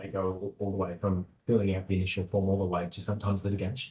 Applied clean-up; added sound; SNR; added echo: neural mask model DeepFilterNet 3.